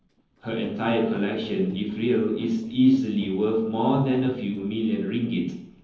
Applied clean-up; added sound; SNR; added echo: neural separator model SepFormer DNS4.